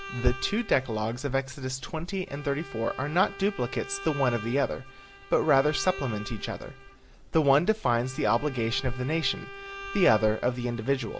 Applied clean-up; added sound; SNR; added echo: none; Bowed string instrument; 16 dB; none.